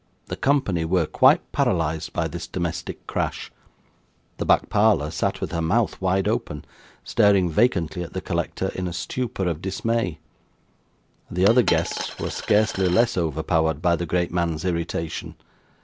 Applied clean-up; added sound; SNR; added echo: none; Coin (dropping); 13 dB; none.